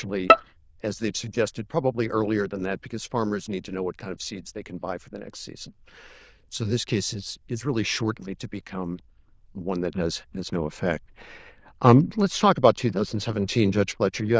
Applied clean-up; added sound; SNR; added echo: neural diffusion model UNIVERSE++.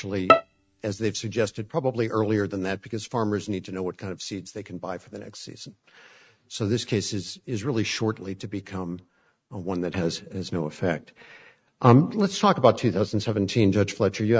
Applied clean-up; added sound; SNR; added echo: neural mask model RNNoise.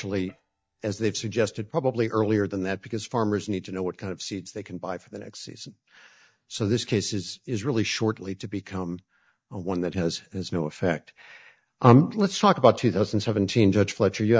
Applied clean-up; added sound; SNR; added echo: neural mask model DeepFilterNet 3.